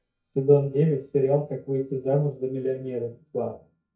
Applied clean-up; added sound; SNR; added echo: neural mask model DeepFilterNet 3.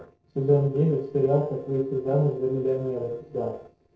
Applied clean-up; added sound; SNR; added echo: neural separator model SepFormer DNS4.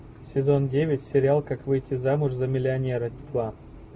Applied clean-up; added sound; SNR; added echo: none; none; none; none.